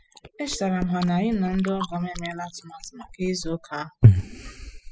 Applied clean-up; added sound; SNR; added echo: classical method spectral subtraction.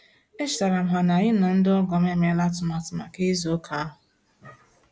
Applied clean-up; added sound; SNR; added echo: none; none; none; none.